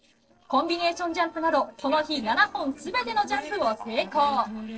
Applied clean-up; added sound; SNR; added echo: neural separator model SepFormer DNS4.